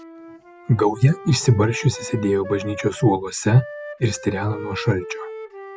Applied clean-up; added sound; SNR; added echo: none; Wind instrument, woodwind instrument; 15 dB; none.